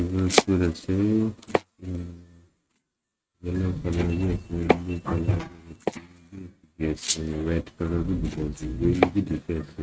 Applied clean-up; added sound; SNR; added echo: neural mask model RNNoise.